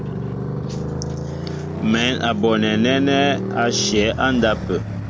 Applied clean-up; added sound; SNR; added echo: none; Motorcycle; 5 dB; none.